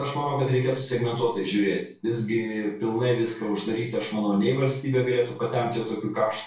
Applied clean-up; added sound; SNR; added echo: none; none; none; reverberation time 0.3 s.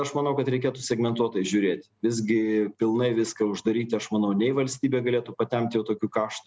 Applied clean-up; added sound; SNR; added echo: none; none; none; none.